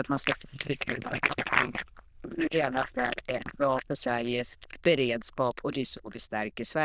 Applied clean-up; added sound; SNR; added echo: neural diffusion model UNIVERSE++.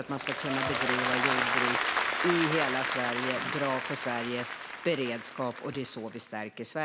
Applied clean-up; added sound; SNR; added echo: none; Applause; -1 dB; none.